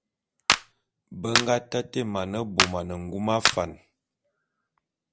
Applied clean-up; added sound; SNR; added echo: none; Clapping; -2 dB; none.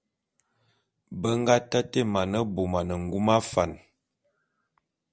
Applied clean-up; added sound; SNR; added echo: none; none; none; none.